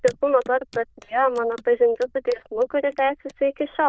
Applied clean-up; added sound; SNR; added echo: neural diffusion model UNIVERSE++.